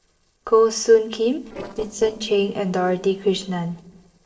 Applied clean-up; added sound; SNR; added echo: neural separator model SepFormer DNS4.